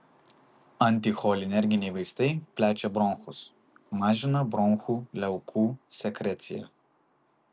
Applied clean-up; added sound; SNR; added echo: none; none; none; none.